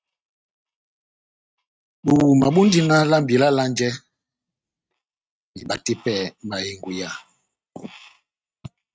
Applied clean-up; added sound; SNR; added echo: neural mask model RNNoise.